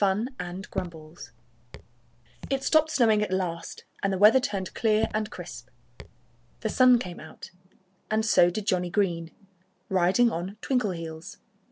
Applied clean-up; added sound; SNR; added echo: none; Raindrop / Drip; 14 dB; none.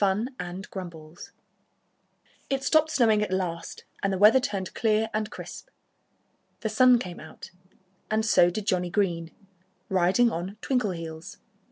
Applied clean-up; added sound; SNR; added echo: none; none; none; none.